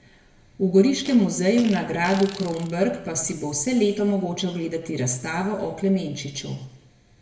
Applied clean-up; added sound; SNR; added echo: none; Fart; 18 dB; reverberation time 0.9 s.